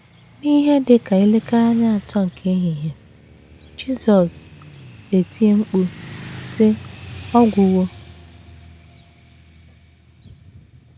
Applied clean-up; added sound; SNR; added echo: none; Motorcycle / Traffic noise, roadway noise; 20 dB; none.